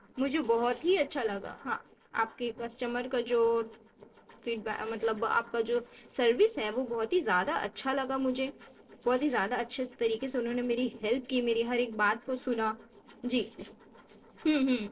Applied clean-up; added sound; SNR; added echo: neural separator model SepFormer DNS4.